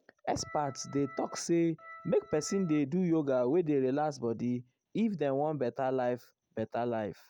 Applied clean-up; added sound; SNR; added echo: none; Organ; 18 dB; none.